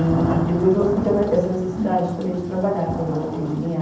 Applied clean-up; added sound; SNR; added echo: none; Thunder / Rain; 7 dB; reverberation time 0.8 s.